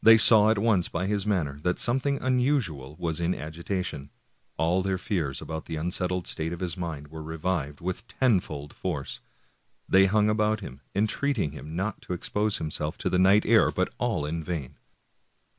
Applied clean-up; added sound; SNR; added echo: none; none; none; none.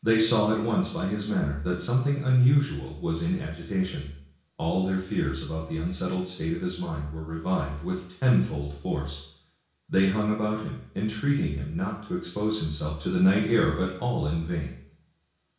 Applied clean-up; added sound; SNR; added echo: none; none; none; reverberation time 0.6 s.